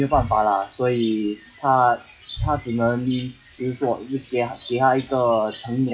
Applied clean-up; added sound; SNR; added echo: classical method WPE with log-MMSE.